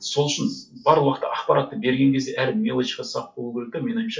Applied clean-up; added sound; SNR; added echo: classical method WPE with log-MMSE.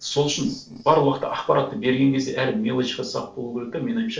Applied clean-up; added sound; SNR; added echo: neural separator model SepFormer DNS4.